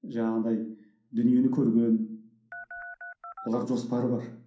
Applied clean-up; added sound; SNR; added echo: none; Telephone; 14 dB; reverberation time 0.6 s.